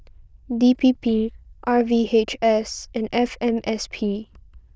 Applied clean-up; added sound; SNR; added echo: neural diffusion model UNIVERSE++.